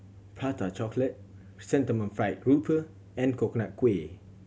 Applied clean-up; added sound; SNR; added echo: none; none; none; none.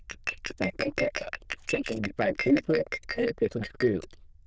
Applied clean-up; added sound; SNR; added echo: neural diffusion model UNIVERSE++.